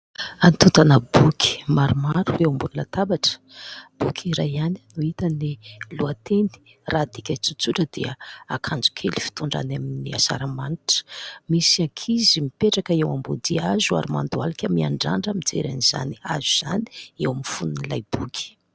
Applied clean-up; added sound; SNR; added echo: none; none; none; none.